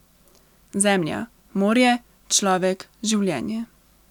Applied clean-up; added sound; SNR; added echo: none; none; none; none.